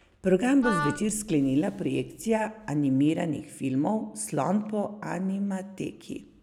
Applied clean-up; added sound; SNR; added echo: none; Wind instrument, woodwind instrument; 6 dB; none.